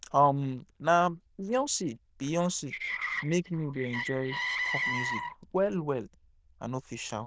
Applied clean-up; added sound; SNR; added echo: neural diffusion model UNIVERSE++.